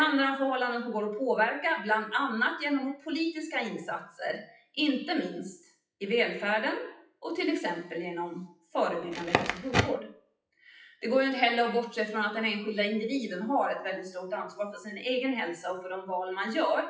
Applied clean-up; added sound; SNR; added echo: classical method WPE with log-MMSE.